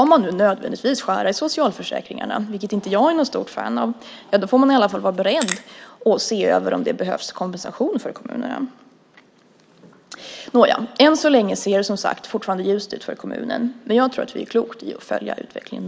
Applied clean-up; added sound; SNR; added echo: none; Crackle; 10 dB; none.